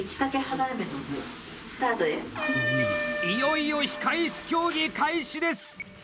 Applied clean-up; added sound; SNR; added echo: none; none; none; none.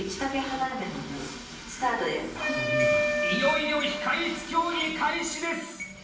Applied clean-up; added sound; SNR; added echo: none; none; none; reverberation time 0.6 s.